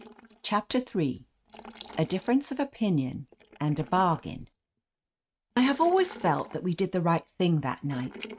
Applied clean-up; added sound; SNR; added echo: neural mask model RNNoise.